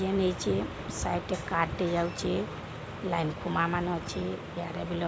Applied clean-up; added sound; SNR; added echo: none; none; none; none.